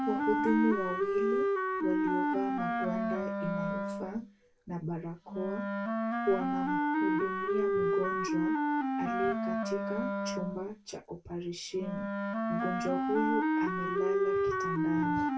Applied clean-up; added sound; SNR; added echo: none; Wind instrument, woodwind instrument; -5 dB; reverberation time 0.2 s.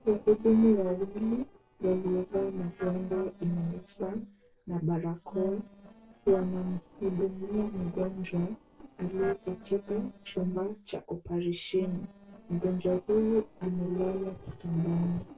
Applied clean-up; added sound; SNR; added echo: neural separator model SepFormer DNS4.